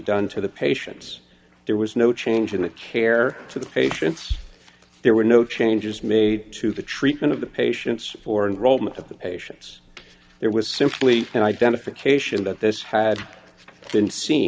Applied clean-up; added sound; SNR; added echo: none; none; none; none.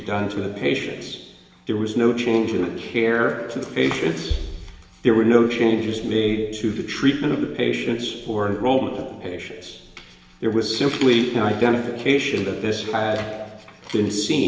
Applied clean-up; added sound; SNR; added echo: none; none; none; reverberation time 1.3 s.